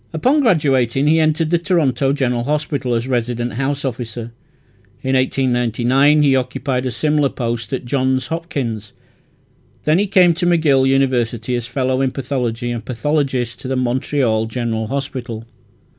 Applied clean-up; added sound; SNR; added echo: none; none; none; none.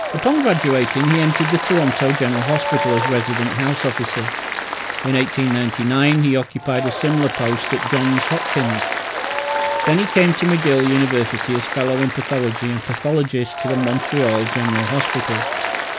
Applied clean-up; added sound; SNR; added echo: none; Applause; 4 dB; none.